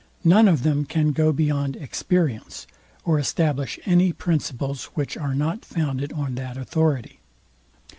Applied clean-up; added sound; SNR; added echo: none; none; none; none.